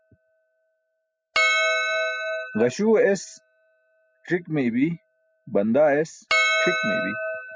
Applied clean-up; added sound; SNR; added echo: classical method spectral subtraction.